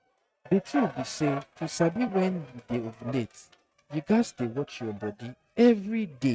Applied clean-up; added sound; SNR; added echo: neural mask model RNNoise.